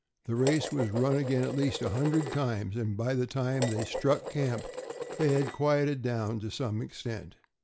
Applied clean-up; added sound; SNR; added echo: none; Dishes, pots, and pans; 9 dB; none.